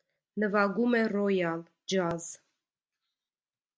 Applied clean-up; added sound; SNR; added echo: none; none; none; none.